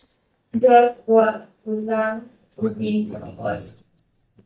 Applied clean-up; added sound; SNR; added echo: neural mask model DeepFilterNet 3.